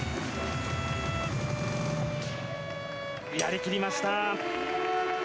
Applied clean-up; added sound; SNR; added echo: none; Bowed string instrument + Cutlery, silverware; 6 dB; none.